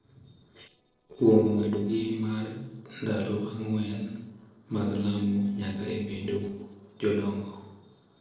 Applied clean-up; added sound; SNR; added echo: neural separator model SepFormer DNS4.